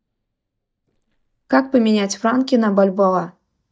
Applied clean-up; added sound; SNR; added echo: neural mask model DeepFilterNet 3.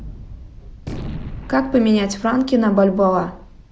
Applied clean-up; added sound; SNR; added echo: none; Gunshot, gunfire; 14 dB; none.